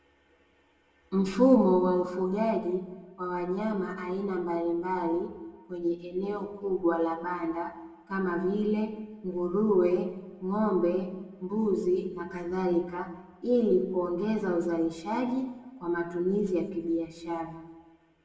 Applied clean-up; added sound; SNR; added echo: none; none; none; reverberation time 0.9 s.